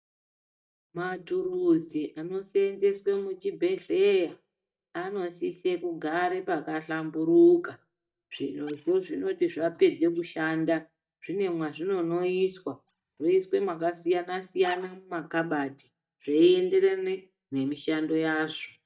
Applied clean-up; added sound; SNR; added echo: neural mask model DeepFilterNet 3.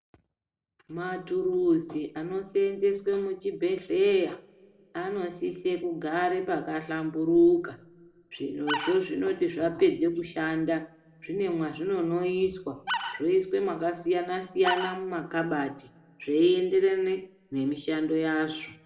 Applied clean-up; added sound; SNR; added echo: none; Animal; 6 dB; reverberation time 0.7 s.